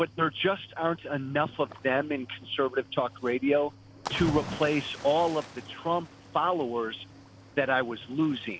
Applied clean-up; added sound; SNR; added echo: none; Cricket / Waves, surf; 14 dB; none.